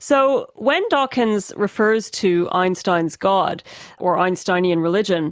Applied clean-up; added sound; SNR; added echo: none; none; none; none.